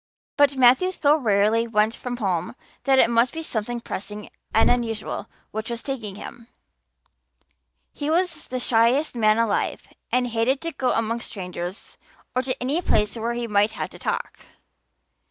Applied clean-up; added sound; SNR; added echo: neural mask model DeepFilterNet 3.